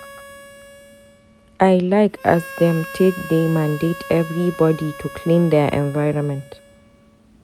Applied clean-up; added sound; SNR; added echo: none; Harmonica; 17 dB; none.